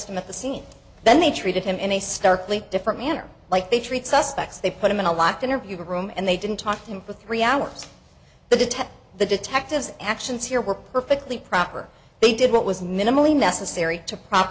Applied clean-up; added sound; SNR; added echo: none; none; none; none.